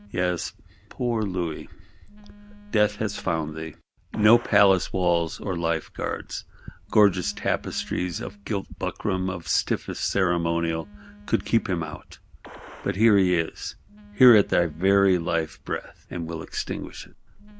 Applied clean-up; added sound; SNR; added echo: none; Telephone + Gunshot, gunfire; 19 dB; none.